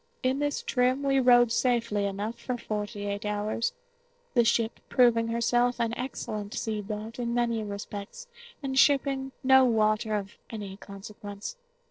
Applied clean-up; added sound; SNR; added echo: neural separator model SepFormer DNS4.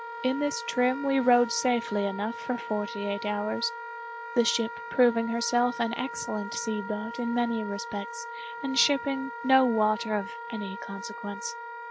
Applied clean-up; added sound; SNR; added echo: none; Wind instrument, woodwind instrument; 10 dB; none.